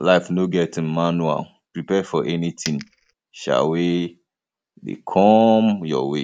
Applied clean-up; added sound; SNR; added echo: none; Coin (dropping); 15 dB; none.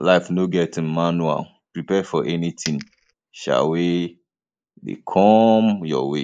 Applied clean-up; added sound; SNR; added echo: neural mask model Resemble Enhance denoiser.